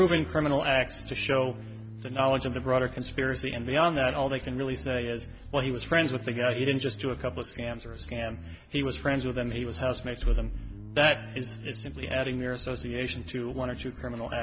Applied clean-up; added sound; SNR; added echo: none; Bass guitar; 13 dB; none.